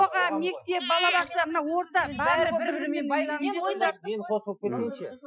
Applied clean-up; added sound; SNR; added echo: classical method Wiener filter.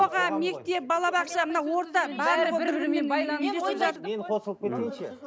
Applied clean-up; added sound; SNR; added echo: none; none; none; none.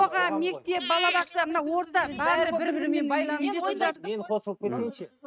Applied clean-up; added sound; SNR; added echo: neural mask model RNNoise.